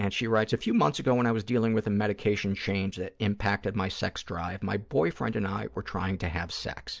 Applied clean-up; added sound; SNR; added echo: none; none; none; none.